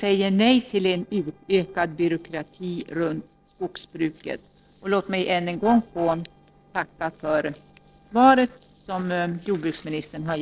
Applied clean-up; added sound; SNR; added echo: neural separator model SepFormer DNS4.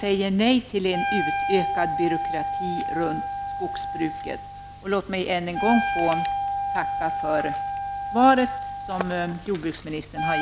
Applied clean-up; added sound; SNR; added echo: none; Wind instrument, woodwind instrument; 3 dB; none.